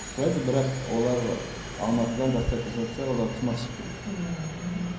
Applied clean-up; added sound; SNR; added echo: none; Subway, metro, underground; 9 dB; reverberation time 0.6 s.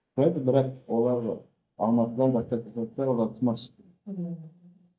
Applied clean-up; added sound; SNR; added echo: neural mask model DeepFilterNet 3.